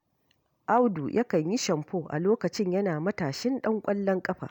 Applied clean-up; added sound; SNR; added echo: none; none; none; none.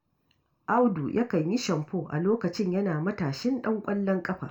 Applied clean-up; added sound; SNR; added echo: none; none; none; reverberation time 0.2 s.